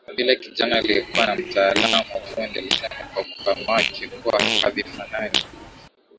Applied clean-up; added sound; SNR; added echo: none; Fart; 3 dB; none.